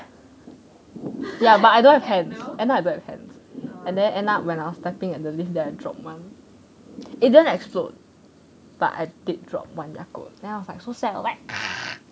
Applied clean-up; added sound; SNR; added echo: none; Thunder / Rain; 19 dB; none.